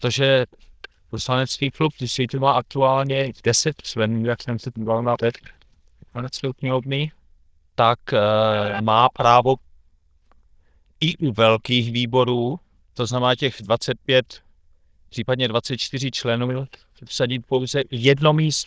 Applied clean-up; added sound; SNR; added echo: neural diffusion model UNIVERSE++.